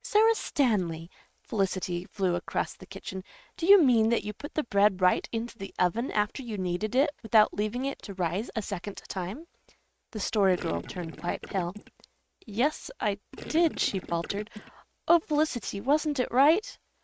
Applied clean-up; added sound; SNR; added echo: neural mask model RNNoise.